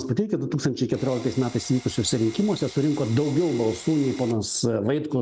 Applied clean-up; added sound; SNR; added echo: none; Drill; 19 dB; none.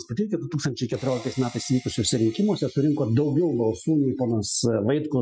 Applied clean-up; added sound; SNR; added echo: classical method Wiener filter.